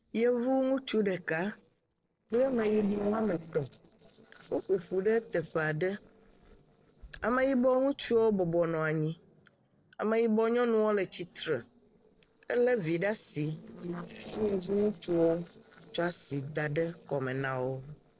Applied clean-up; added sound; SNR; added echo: neural separator model SepFormer DNS4.